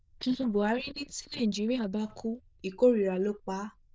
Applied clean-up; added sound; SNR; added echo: neural diffusion model UNIVERSE++.